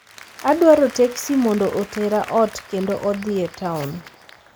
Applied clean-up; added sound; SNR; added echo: none; Applause; 19 dB; none.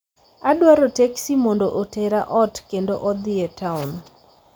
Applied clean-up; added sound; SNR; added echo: none; none; none; none.